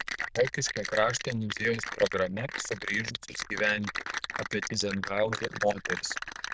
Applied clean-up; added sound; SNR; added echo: neural diffusion model UNIVERSE++.